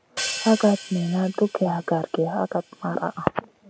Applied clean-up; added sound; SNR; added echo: none; Hi-hat; 12 dB; none.